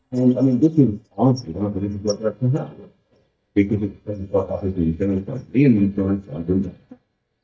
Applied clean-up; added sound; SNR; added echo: neural mask model DeepFilterNet 3.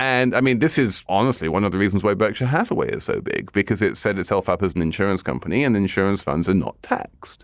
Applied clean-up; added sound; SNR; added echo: none; none; none; none.